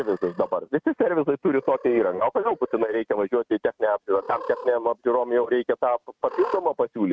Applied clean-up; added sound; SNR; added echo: neural mask model RNNoise.